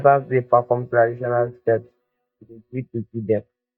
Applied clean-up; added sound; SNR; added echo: neural mask model DeepFilterNet 3.